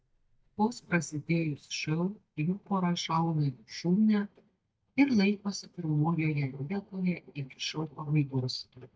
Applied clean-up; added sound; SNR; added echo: neural mask model DeepFilterNet 3.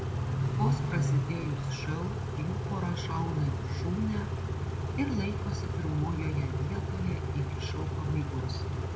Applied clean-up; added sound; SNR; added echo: none; Idling / Accelerating, revving, vroom / Car; -4 dB; reverberation time 0.7 s.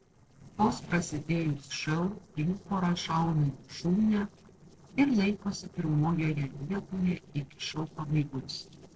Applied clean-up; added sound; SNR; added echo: neural separator model SepFormer DNS4.